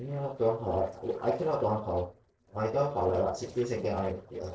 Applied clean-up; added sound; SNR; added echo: neural separator model SepFormer DNS4.